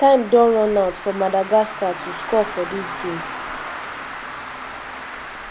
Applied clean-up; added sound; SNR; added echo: none; Traffic noise, roadway noise; 11 dB; none.